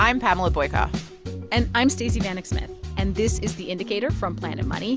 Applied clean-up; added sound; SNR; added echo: none; none; none; none.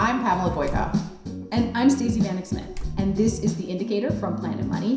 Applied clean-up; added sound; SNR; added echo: none; Slam; 12 dB; reverberation time 0.7 s.